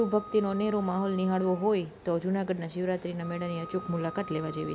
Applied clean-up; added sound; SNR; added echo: none; Wind instrument, woodwind instrument; 16 dB; none.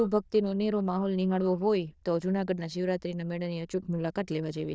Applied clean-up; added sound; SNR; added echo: neural diffusion model UNIVERSE++.